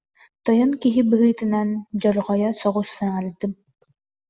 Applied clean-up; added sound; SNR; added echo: none; none; none; none.